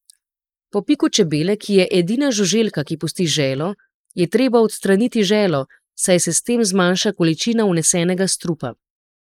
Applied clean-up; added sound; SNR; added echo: neural mask model Resemble Enhance denoiser.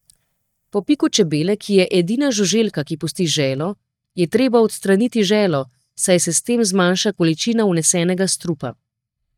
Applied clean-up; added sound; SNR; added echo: neural mask model DeepFilterNet 3.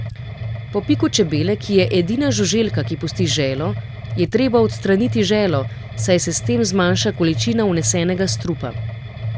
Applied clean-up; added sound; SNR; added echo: none; Mechanisms; 7 dB; none.